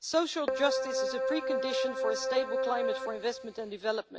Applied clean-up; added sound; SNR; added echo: none; Keyboard (musical); -1 dB; none.